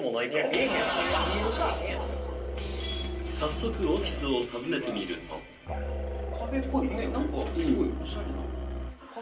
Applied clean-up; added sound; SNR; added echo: none; Musical instrument; 3 dB; reverberation time 0.3 s.